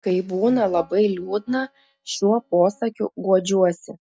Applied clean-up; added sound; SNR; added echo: neural mask model DeepFilterNet 3.